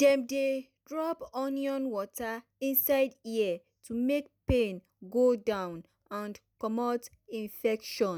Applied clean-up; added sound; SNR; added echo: none; none; none; none.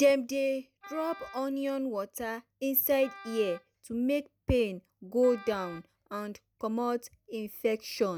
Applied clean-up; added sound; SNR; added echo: none; Wind instrument, woodwind instrument; 19 dB; none.